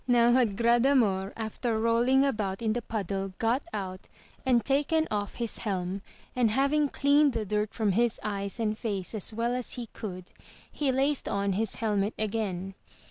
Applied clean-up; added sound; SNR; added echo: none; none; none; none.